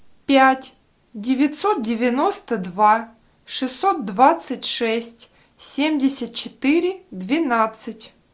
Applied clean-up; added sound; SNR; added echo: none; none; none; none.